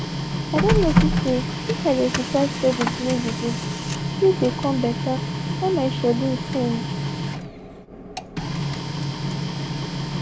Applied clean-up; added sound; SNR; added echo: none; Printer; 0 dB; none.